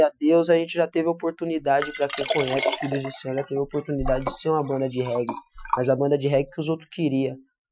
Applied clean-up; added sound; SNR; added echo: classical method Wiener filter.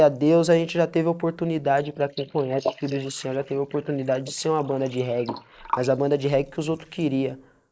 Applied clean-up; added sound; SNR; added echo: neural mask model Resemble Enhance denoiser.